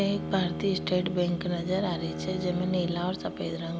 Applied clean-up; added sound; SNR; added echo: none; Bowed string instrument; 6 dB; none.